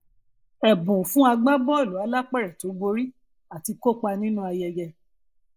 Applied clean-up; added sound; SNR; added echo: neural mask model Resemble Enhance denoiser.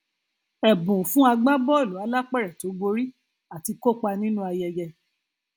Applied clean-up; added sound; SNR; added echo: none; none; none; none.